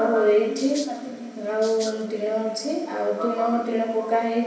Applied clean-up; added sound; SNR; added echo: none; Rattle (instrument); 17 dB; reverberation time 0.9 s.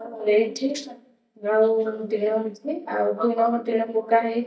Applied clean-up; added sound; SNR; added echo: neural mask model DeepFilterNet 3.